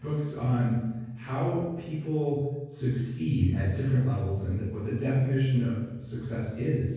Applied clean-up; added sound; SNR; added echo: none; none; none; reverberation time 1.3 s.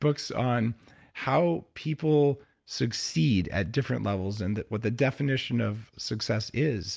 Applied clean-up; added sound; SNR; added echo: none; none; none; none.